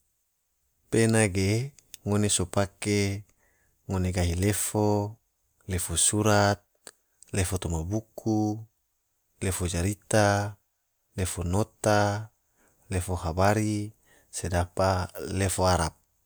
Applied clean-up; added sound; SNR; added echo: none; none; none; none.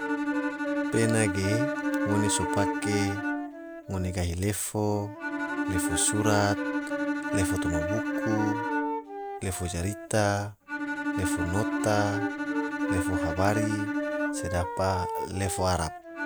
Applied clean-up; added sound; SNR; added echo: none; Wind instrument, woodwind instrument + Bowed string instrument; 0 dB; none.